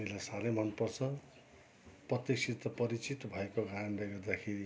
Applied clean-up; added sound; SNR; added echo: none; none; none; none.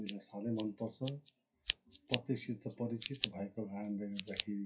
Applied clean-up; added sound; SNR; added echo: classical method WPE with log-MMSE.